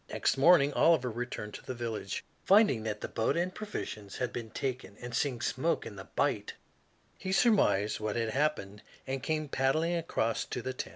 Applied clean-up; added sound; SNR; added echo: none; none; none; none.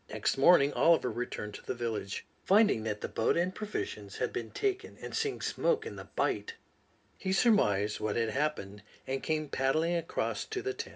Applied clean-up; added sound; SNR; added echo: none; none; none; reverberation time 0.3 s.